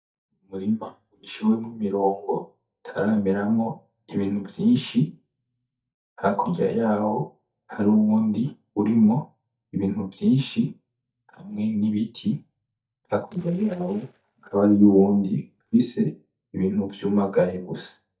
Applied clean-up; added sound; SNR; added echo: neural mask model DeepFilterNet 3.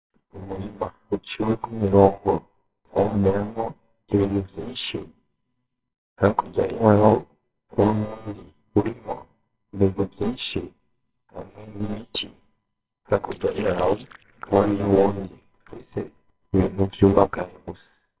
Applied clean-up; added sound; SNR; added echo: neural separator model SepFormer WHAMR!.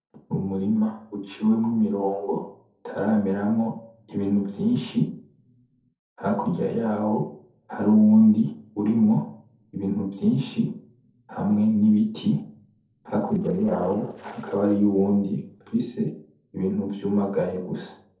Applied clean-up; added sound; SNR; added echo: neural separator model SepFormer DNS4.